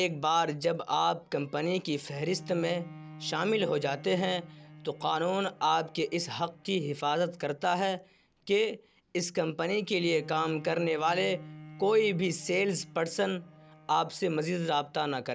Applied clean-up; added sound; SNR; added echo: none; Bowed string instrument; 20 dB; none.